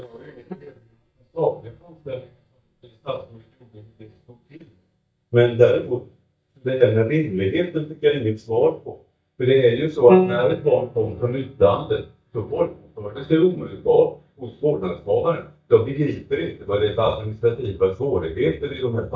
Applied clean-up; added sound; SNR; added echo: neural mask model DeepFilterNet 3.